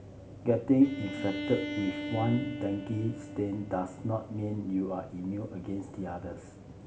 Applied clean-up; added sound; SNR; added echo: none; Bowed string instrument; 10 dB; none.